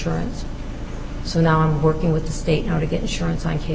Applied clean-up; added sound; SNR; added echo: none; none; none; none.